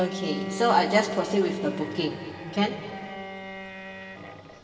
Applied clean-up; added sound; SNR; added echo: none; Bowed string instrument; 8 dB; reverberation time 2.7 s.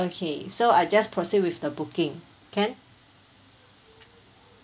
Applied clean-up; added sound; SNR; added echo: none; none; none; none.